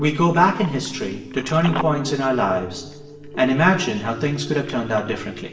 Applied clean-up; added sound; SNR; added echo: none; Telephone; 18 dB; reverberation time 1.0 s.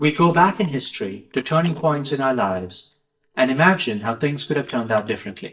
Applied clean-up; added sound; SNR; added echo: neural mask model DeepFilterNet 3.